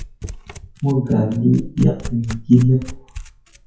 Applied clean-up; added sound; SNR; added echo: classical method WPE with log-MMSE.